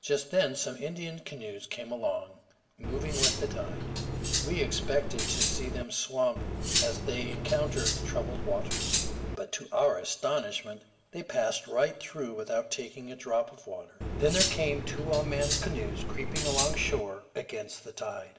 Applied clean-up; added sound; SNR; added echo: none; Cutlery, silverware; -1 dB; reverberation time 0.7 s.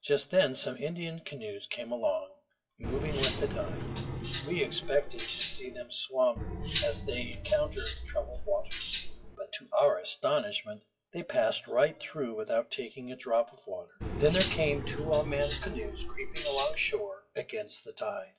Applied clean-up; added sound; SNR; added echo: classical method WPE with log-MMSE.